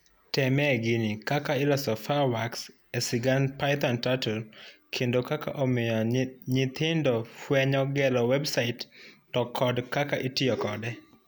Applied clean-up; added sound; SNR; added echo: none; none; none; none.